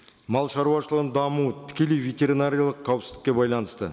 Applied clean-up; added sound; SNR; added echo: none; none; none; none.